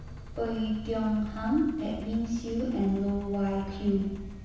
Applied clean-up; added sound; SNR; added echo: none; Engine; 14 dB; reverberation time 1.1 s.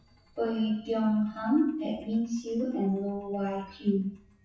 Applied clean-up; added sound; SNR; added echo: classical method WPE with log-MMSE.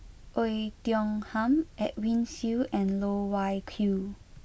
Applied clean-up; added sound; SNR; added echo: none; none; none; none.